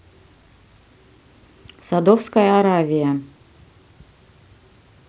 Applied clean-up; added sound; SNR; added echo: none; none; none; none.